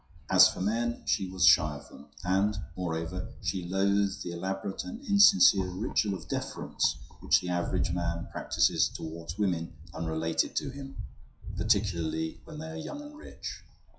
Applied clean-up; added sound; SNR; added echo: classical method WPE with log-MMSE.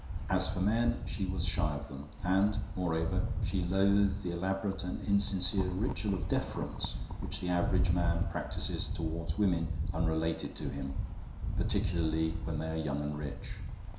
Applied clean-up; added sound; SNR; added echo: none; Rattle; 3 dB; reverberation time 0.7 s.